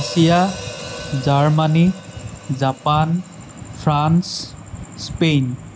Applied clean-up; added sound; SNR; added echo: none; Hi-hat; 18 dB; none.